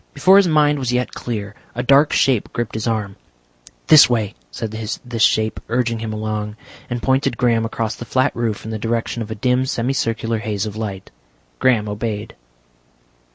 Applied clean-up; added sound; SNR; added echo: none; none; none; none.